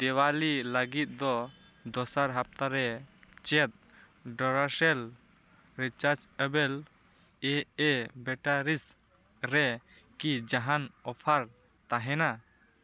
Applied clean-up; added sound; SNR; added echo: none; none; none; none.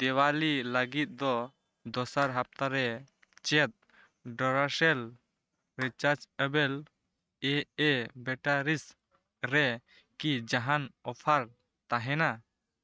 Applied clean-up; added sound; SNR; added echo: neural mask model RNNoise.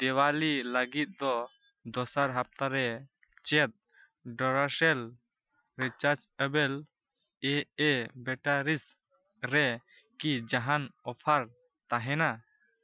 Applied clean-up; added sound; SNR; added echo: classical method Wiener filter.